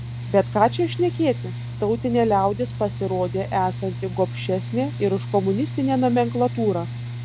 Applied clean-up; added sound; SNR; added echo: none; Mechanical fan; 8 dB; none.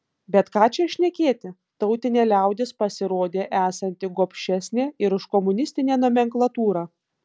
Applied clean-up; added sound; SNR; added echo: none; none; none; none.